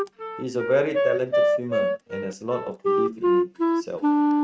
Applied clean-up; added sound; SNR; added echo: neural mask model RNNoise.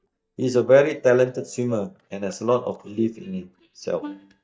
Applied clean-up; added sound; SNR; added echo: neural mask model DeepFilterNet 3.